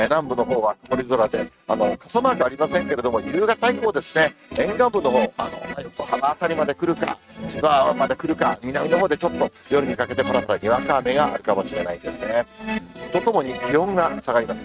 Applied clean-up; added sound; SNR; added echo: neural mask model RNNoise.